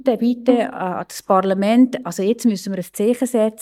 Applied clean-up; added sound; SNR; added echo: neural mask model DeepFilterNet 3.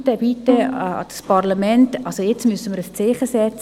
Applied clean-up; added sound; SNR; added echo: none; Bowed string instrument; 8 dB; none.